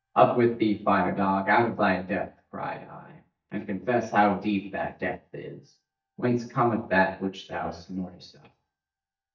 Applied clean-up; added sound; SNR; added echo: neural mask model DeepFilterNet 3.